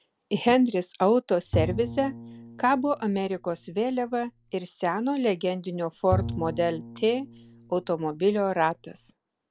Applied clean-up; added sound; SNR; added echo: none; Bowed string instrument; 9 dB; none.